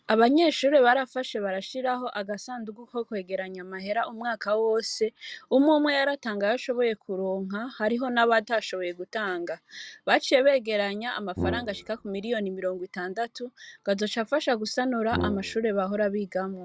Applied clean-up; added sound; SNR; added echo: none; Brass instrument; 8 dB; none.